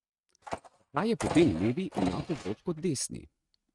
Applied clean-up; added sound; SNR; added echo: neural mask model RNNoise.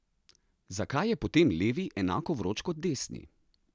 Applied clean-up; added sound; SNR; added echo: none; none; none; none.